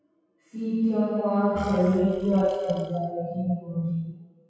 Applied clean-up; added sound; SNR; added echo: classical method WPE with log-MMSE.